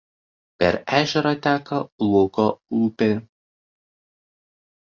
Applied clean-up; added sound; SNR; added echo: none; none; none; none.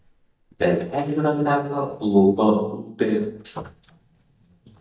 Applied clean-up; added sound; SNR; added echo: neural mask model DeepFilterNet 3.